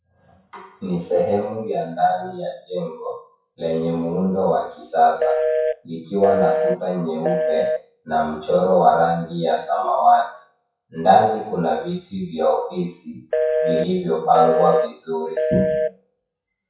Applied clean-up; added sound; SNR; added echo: classical method WPE with log-MMSE.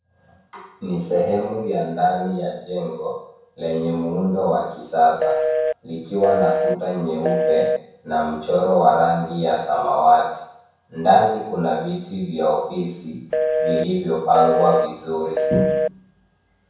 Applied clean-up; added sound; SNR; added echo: none; Telephone; 1 dB; reverberation time 0.7 s.